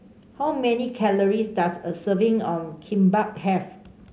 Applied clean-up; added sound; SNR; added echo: none; none; none; none.